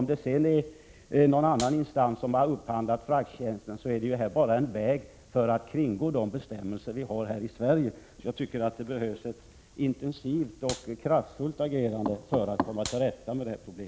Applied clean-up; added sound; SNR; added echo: none; Clapping; 14 dB; none.